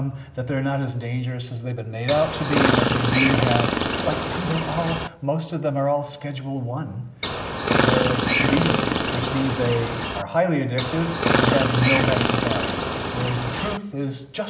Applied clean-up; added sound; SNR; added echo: none; Chirp, tweet; -4 dB; none.